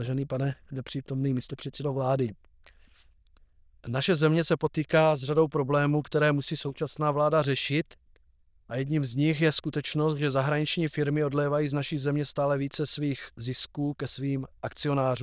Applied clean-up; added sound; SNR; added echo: neural diffusion model UNIVERSE++.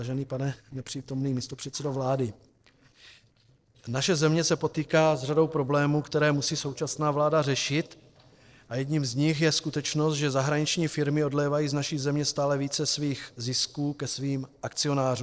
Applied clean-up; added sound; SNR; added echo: neural separator model SepFormer DNS4.